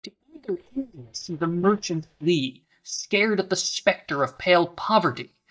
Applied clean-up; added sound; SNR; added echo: neural mask model DeepFilterNet 3.